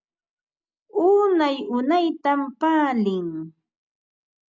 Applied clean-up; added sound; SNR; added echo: none; none; none; none.